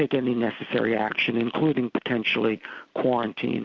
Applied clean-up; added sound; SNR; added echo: none; none; none; none.